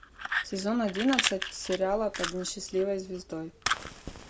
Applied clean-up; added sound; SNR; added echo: none; Fire; 4 dB; none.